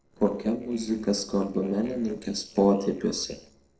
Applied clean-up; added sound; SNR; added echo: neural separator model SepFormer DNS4.